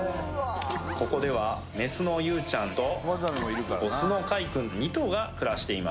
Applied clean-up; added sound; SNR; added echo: none; none; none; none.